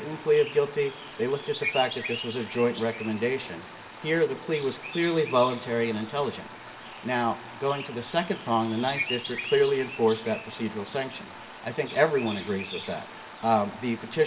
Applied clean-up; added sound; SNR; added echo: none; Bird vocalization, bird call, bird song; 12 dB; reverberation time 1.5 s.